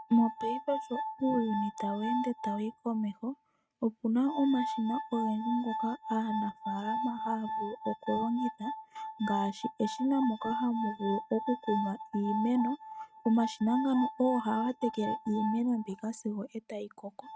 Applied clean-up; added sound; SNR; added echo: neural mask model RNNoise.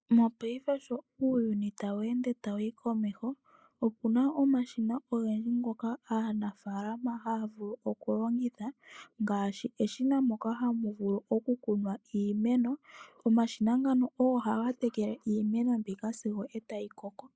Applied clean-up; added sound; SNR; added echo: neural mask model Resemble Enhance denoiser.